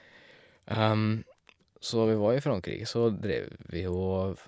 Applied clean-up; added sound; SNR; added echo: none; none; none; none.